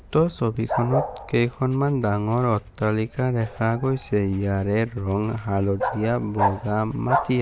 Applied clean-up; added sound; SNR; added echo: none; Bark; 8 dB; none.